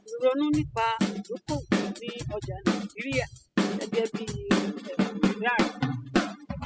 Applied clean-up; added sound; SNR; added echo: classical method spectral subtraction.